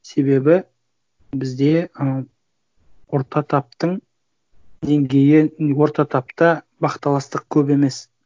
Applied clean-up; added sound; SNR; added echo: none; none; none; none.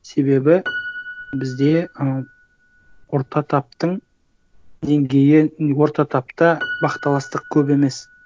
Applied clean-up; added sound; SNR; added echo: none; Piano; 16 dB; none.